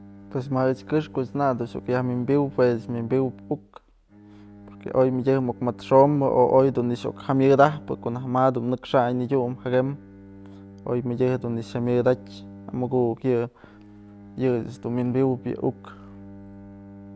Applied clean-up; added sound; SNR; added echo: none; Bowed string instrument; 20 dB; none.